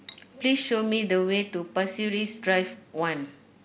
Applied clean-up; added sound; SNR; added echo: none; Cutlery, silverware; 19 dB; none.